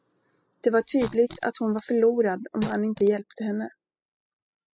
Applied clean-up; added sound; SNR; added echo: classical method spectral subtraction.